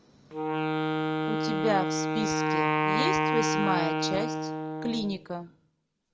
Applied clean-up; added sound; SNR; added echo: none; Wind instrument, woodwind instrument; -4 dB; none.